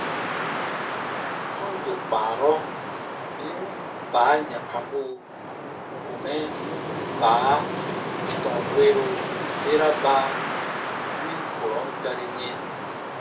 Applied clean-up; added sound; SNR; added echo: none; Wind; 3 dB; reverberation time 0.3 s.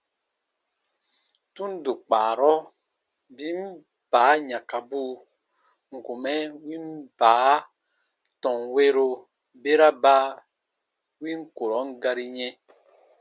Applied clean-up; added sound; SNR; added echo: none; none; none; none.